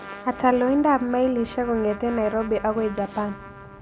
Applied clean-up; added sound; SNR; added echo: none; Trumpet; 17 dB; none.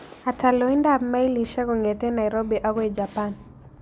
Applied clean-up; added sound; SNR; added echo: none; none; none; none.